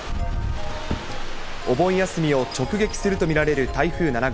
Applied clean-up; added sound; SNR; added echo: none; Thump, thud; 19 dB; none.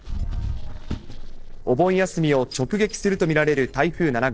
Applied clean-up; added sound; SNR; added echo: neural separator model SepFormer DNS4.